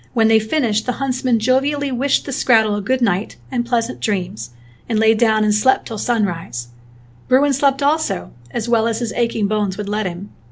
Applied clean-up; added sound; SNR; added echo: none; none; none; none.